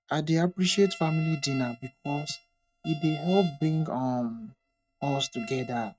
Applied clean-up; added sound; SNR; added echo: neural mask model RNNoise.